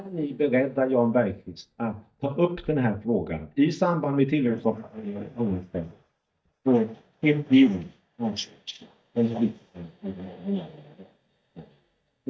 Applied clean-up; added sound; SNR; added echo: neural mask model DeepFilterNet 3.